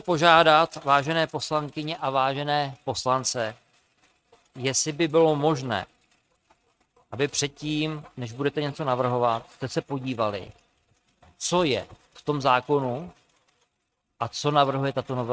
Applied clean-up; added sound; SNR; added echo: neural mask model RNNoise.